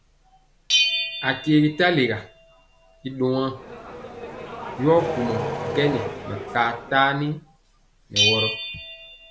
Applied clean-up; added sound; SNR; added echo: none; Accelerating, revving, vroom + Bell; 4 dB; none.